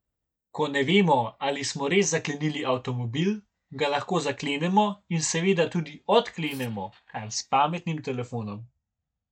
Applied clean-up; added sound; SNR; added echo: neural mask model DeepFilterNet 3.